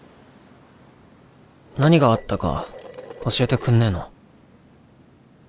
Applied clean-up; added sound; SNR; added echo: none; Dishes, pots, and pans; 14 dB; none.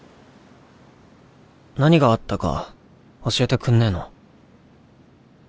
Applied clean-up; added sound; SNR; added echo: none; none; none; none.